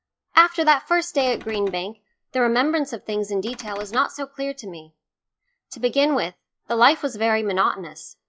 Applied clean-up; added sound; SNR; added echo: classical method log-MMSE.